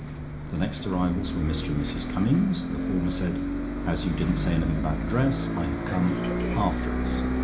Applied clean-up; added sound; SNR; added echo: none; Bus; 0 dB; reverberation time 0.4 s.